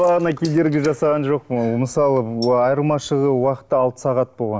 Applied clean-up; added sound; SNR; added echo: neural mask model Resemble Enhance denoiser.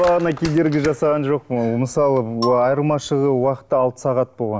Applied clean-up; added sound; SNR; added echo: none; Marimba, xylophone; 15 dB; none.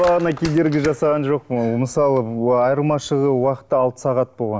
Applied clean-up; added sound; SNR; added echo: none; none; none; none.